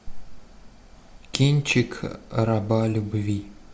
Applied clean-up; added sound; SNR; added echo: none; none; none; none.